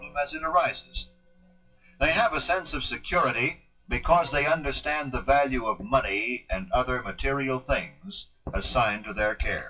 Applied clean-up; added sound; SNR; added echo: classical method WPE with log-MMSE.